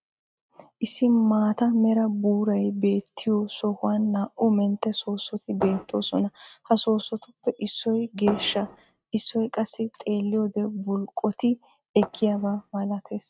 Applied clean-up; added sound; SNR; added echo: neural mask model RNNoise.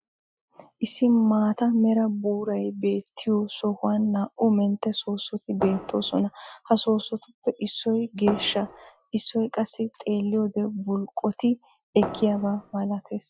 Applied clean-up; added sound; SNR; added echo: classical method Wiener filter.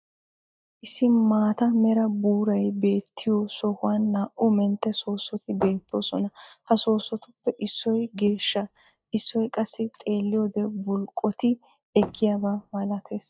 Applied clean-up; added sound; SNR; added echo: neural mask model DeepFilterNet 3.